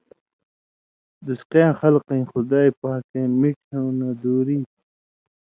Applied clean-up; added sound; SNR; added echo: none; none; none; none.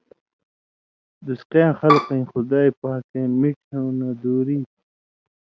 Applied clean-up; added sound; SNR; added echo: none; Bowed string instrument; -2 dB; none.